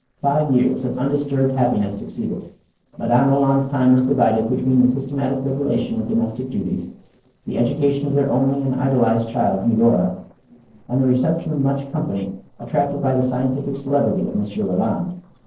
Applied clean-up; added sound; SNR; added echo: neural separator model SepFormer DNS4.